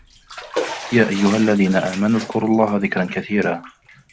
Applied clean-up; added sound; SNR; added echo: none; Bathtub (filling or washing); 13 dB; none.